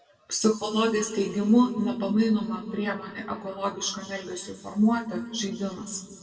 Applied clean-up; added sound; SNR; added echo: none; none; none; reverberation time 2.0 s.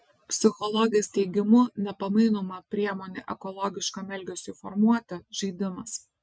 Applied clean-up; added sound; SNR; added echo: none; none; none; none.